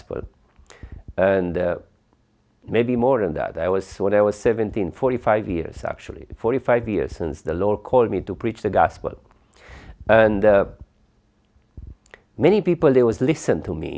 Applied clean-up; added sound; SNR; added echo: none; none; none; none.